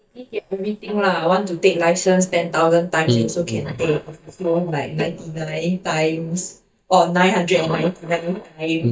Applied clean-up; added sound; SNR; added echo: neural mask model DeepFilterNet 3.